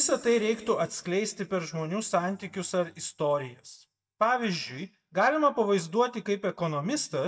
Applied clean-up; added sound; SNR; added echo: neural mask model DeepFilterNet 3.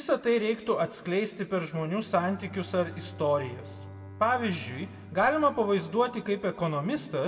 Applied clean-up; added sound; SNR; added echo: none; Bowed string instrument; 19 dB; reverberation time 1.3 s.